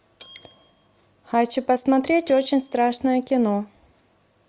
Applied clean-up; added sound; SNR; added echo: none; Bell; 15 dB; none.